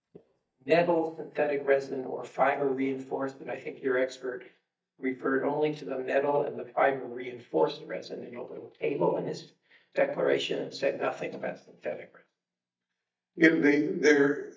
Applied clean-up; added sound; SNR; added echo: neural mask model DeepFilterNet 3.